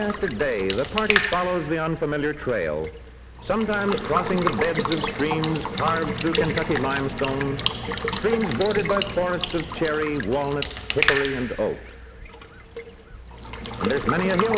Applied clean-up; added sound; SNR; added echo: none; Water tap, faucet / Water / Liquid; 3 dB; none.